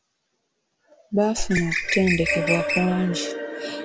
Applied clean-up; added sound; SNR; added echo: none; Bird; 2 dB; none.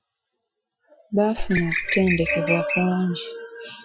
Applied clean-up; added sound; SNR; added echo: classical method Wiener filter.